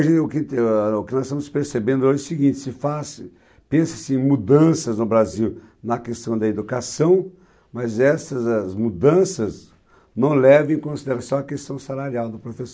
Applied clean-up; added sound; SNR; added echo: none; none; none; none.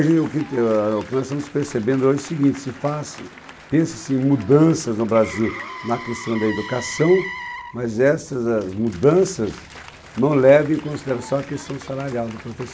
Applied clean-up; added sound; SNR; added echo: none; Motor vehicle (road) + Applause; 17 dB; none.